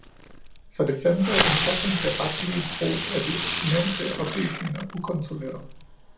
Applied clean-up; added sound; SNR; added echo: none; Fireworks; -2 dB; reverberation time 0.4 s.